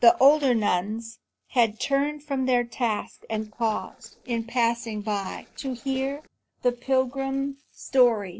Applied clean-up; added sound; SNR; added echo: neural separator model SepFormer DNS4.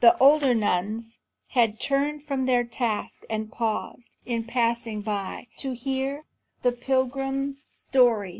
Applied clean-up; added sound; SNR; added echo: none; none; none; none.